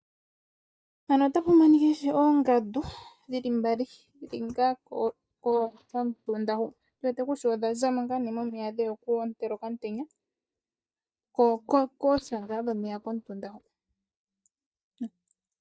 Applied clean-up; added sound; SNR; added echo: neural mask model DeepFilterNet 3.